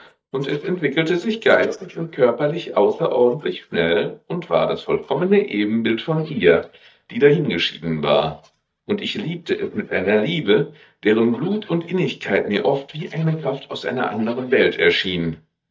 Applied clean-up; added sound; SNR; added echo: neural mask model DeepFilterNet 3.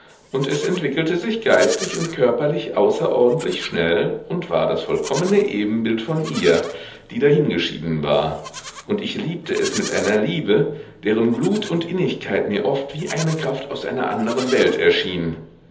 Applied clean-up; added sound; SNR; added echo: none; Livestock, farm animals, working animals; 17 dB; reverberation time 1.2 s.